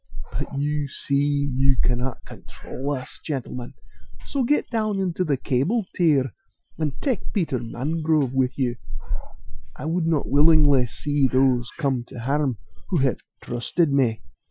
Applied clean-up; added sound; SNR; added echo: classical method Wiener filter.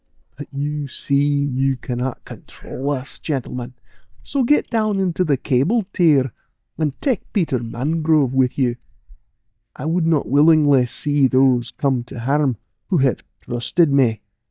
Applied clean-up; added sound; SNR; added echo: neural mask model DeepFilterNet 3.